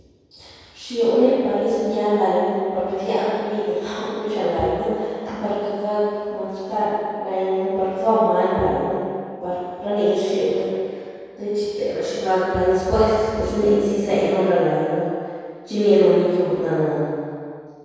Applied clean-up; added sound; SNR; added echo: none; Bowed string instrument; 13 dB; reverberation time 2.2 s.